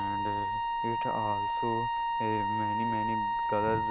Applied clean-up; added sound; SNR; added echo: none; Wind instrument, woodwind instrument; -5 dB; none.